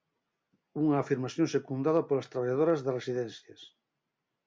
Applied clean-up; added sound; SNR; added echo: none; none; none; none.